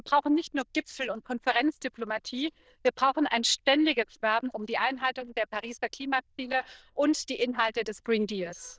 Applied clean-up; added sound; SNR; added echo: neural diffusion model UNIVERSE++.